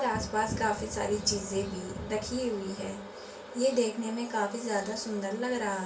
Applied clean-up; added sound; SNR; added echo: none; none; none; reverberation time 0.3 s.